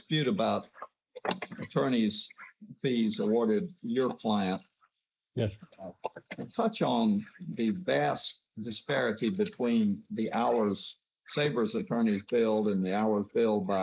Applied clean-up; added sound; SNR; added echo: neural mask model Resemble Enhance denoiser.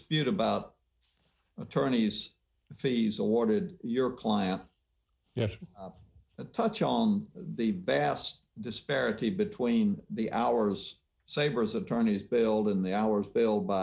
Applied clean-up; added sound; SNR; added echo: none; none; none; none.